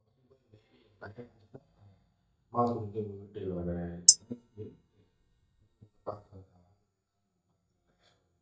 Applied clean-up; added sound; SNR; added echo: neural mask model DeepFilterNet 3.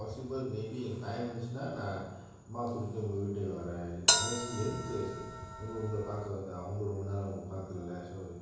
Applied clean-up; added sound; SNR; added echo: none; Bell; -4 dB; reverberation time 0.9 s.